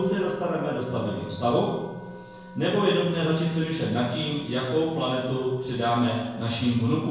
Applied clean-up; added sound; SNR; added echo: none; Musical instrument; 15 dB; reverberation time 1.0 s.